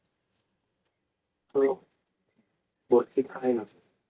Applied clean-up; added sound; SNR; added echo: neural mask model DeepFilterNet 3.